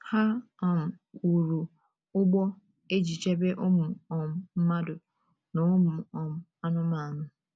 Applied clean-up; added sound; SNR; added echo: none; none; none; none.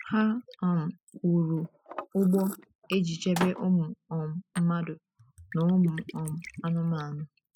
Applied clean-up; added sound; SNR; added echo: classical method spectral subtraction.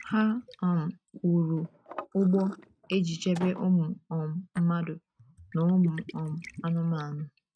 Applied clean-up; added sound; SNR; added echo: neural mask model RNNoise.